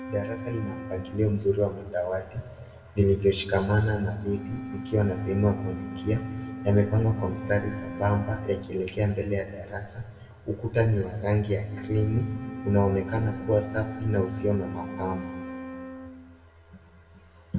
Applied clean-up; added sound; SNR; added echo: none; Wind instrument, woodwind instrument; 12 dB; reverberation time 1.7 s.